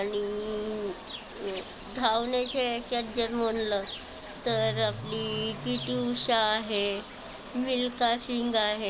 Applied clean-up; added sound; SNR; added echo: none; Bird / Fowl; 13 dB; none.